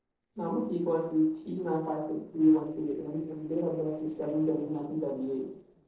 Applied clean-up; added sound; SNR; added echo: neural separator model SepFormer DNS4.